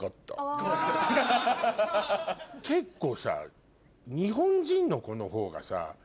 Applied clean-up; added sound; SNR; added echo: none; none; none; none.